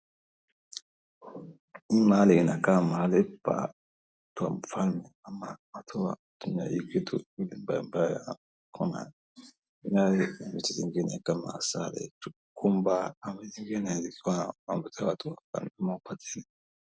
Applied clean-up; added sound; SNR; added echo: none; none; none; none.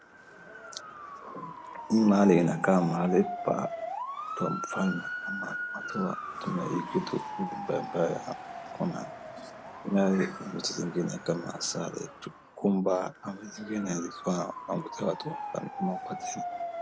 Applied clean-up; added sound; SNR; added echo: none; Motor vehicle (road) / Siren; 9 dB; none.